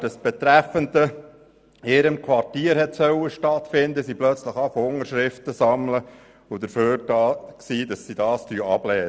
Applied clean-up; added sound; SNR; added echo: none; none; none; none.